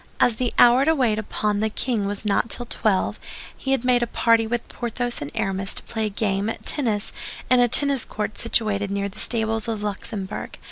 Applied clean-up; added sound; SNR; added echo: none; none; none; none.